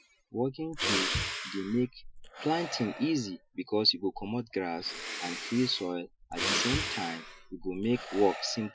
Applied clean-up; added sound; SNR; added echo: classical method Wiener filter.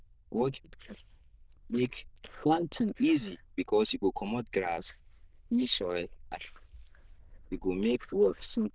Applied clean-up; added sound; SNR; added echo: neural diffusion model UNIVERSE++.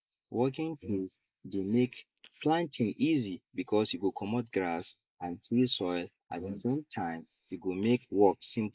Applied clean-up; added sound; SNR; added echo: neural mask model Resemble Enhance denoiser.